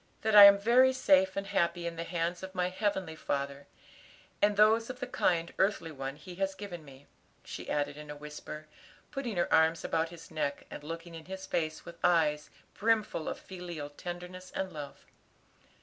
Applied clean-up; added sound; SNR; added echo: none; none; none; none.